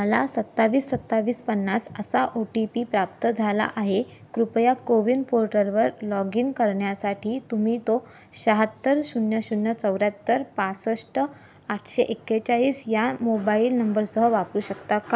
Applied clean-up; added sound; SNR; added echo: none; none; none; none.